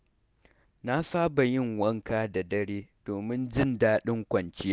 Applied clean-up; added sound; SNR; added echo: none; none; none; none.